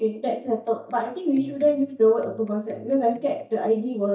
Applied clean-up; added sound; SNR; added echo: neural mask model DeepFilterNet 3.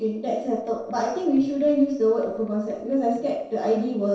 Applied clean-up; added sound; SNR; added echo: neural separator model SepFormer DNS4.